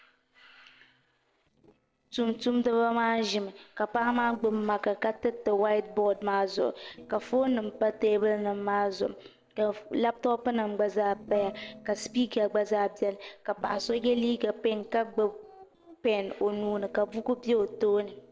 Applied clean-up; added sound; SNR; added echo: neural separator model SepFormer DNS4.